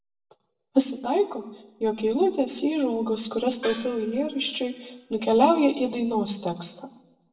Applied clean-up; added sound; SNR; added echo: none; Gong; 17 dB; reverberation time 0.7 s.